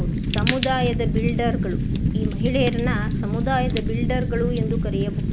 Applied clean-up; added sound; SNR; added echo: none; Fire; -4 dB; none.